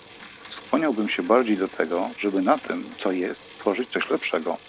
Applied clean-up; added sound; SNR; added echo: none; Bicycle; 14 dB; none.